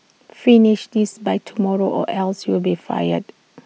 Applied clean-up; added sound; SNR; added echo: none; none; none; none.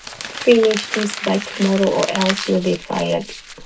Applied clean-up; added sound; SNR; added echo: none; Crumpling, crinkling; 9 dB; reverberation time 0.2 s.